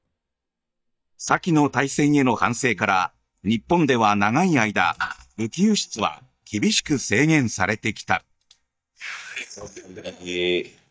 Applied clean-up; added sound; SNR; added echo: neural mask model DeepFilterNet 3.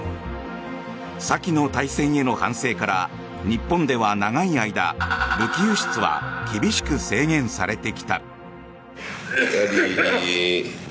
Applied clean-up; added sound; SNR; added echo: none; none; none; none.